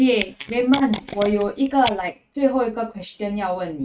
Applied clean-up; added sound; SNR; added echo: neural mask model RNNoise.